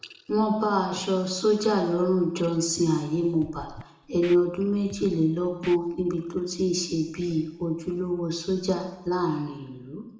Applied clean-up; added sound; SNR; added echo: none; Scratching (performance technique); 19 dB; reverberation time 0.9 s.